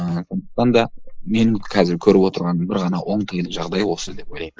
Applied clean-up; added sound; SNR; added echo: neural mask model Resemble Enhance denoiser.